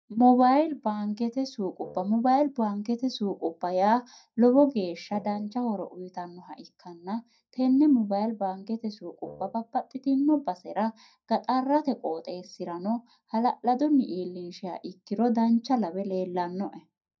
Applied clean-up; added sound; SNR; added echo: neural mask model DeepFilterNet 3.